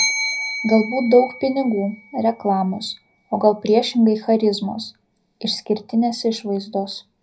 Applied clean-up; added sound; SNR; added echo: none; Bell; 11 dB; reverberation time 0.4 s.